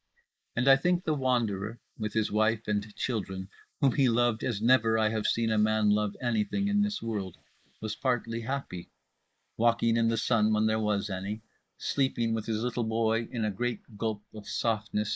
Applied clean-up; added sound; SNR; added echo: neural mask model Resemble Enhance denoiser.